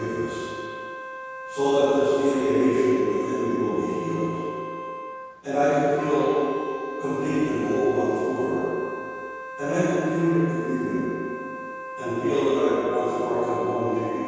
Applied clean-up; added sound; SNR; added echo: none; Wind instrument, woodwind instrument; 11 dB; reverberation time 2.2 s.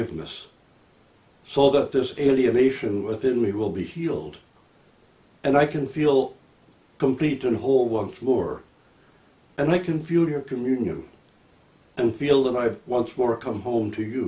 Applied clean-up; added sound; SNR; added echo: none; none; none; none.